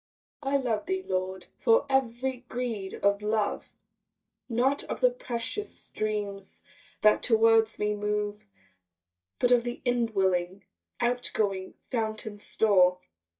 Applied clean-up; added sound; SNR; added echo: neural mask model DeepFilterNet 3.